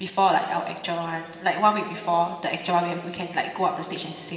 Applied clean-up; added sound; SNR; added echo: none; none; none; reverberation time 1.6 s.